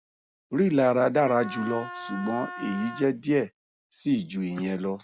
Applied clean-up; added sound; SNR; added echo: none; Wind instrument, woodwind instrument; 12 dB; none.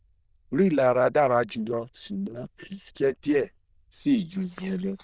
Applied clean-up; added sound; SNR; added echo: neural diffusion model UNIVERSE++.